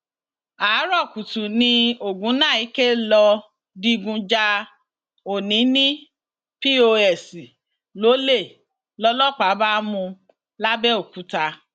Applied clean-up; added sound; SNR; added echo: none; none; none; none.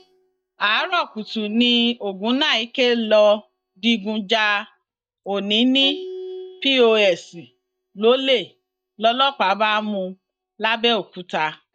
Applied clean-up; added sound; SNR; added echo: neural mask model DeepFilterNet 3.